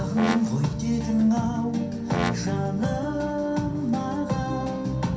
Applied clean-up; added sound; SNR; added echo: none; Brass instrument; 11 dB; reverberation time 0.6 s.